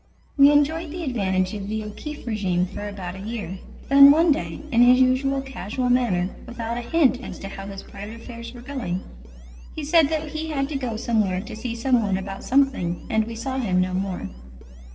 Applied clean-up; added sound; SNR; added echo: neural separator model SepFormer DNS4.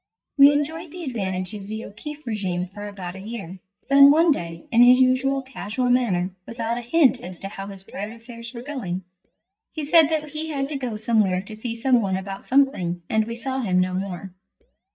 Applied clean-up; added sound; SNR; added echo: neural mask model DeepFilterNet 3.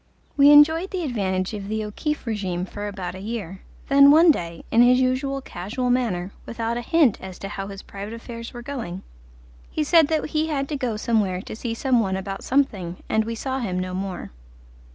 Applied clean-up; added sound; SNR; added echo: none; none; none; none.